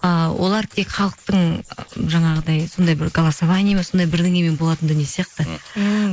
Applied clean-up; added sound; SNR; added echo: neural mask model Resemble Enhance denoiser.